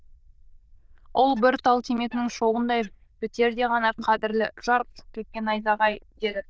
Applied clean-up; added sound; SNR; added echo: neural diffusion model UNIVERSE++.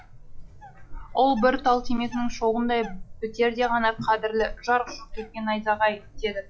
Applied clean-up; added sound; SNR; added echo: classical method log-MMSE.